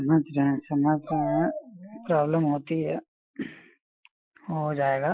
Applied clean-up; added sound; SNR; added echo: classical method Wiener filter.